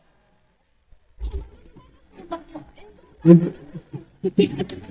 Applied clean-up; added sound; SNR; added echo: neural mask model DeepFilterNet 3.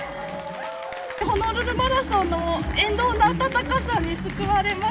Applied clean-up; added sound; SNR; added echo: none; Applause / Cheering; 12 dB; reverberation time 2.8 s.